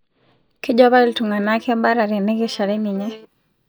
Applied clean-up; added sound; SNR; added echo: neural mask model DeepFilterNet 3.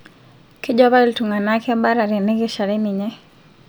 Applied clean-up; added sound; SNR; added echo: none; none; none; none.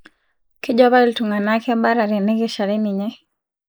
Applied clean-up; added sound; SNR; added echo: neural mask model Resemble Enhance denoiser.